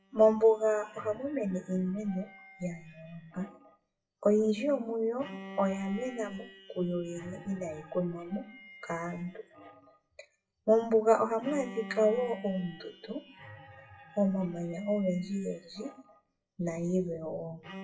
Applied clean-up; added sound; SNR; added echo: classical method WPE with log-MMSE.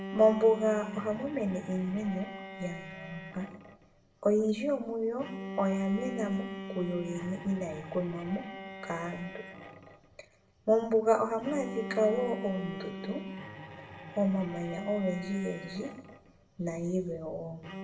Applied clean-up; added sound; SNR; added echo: none; Bowed string instrument; 11 dB; reverberation time 0.6 s.